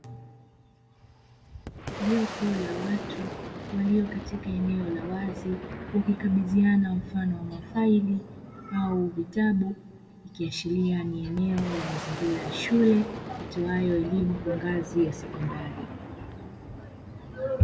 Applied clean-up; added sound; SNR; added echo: none; Boom; 11 dB; reverberation time 1.4 s.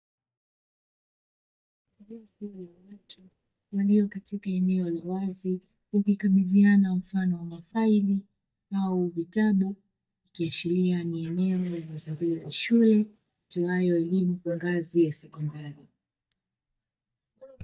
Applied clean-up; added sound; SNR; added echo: neural mask model DeepFilterNet 3.